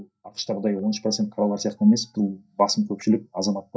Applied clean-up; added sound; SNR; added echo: neural mask model DeepFilterNet 3.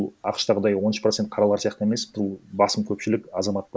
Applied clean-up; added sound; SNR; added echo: none; none; none; none.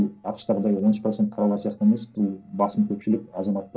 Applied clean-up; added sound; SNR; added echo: neural separator model SepFormer DNS4.